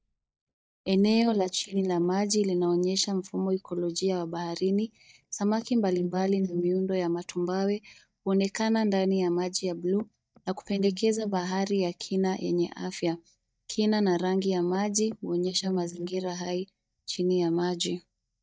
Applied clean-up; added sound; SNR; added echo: neural mask model DeepFilterNet 3.